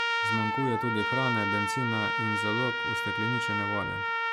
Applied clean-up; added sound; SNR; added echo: none; Trumpet; -3 dB; none.